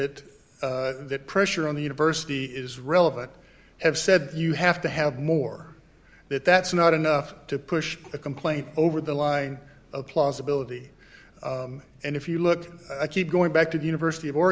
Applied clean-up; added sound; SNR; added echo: none; none; none; none.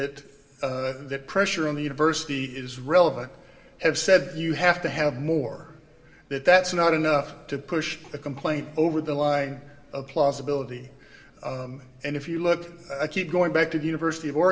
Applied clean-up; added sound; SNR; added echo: none; none; none; reverberation time 1.0 s.